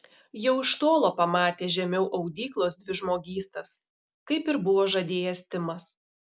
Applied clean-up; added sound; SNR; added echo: none; none; none; none.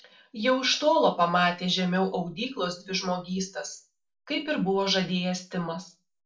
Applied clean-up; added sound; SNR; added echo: none; none; none; reverberation time 0.3 s.